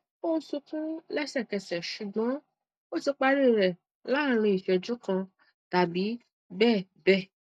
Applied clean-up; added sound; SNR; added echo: none; none; none; none.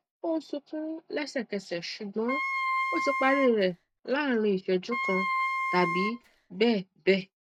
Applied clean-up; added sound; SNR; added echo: none; Wind instrument, woodwind instrument; 2 dB; none.